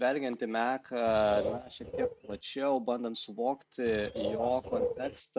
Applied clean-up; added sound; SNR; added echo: neural mask model RNNoise.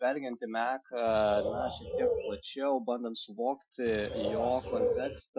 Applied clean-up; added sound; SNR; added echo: classical method Wiener filter.